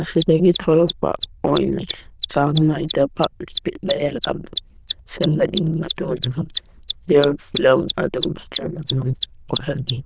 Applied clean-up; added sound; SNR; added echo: neural diffusion model UNIVERSE++.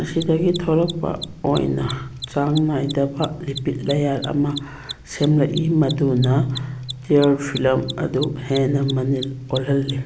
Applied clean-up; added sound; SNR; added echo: none; Mechanisms; 17 dB; none.